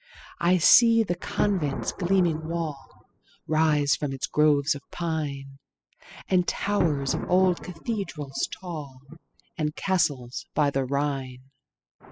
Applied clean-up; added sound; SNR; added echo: classical method spectral subtraction.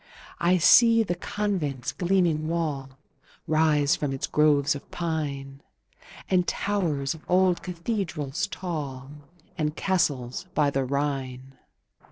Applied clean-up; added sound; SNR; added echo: neural separator model SepFormer DNS4.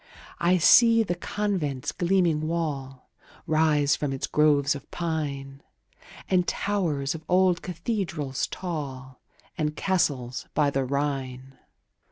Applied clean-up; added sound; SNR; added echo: none; none; none; none.